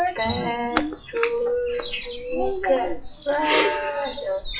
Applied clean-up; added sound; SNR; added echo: classical method WPE with log-MMSE.